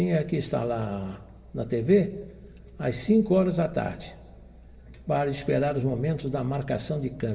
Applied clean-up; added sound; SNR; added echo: none; none; none; reverberation time 1.8 s.